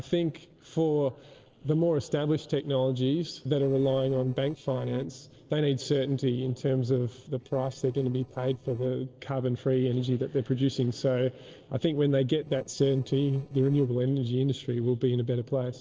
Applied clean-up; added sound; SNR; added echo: neural separator model SepFormer DNS4.